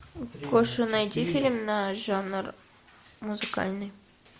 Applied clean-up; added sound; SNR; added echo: none; none; none; none.